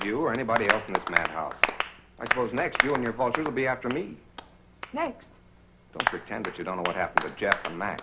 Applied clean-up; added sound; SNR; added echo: none; Applause; 1 dB; none.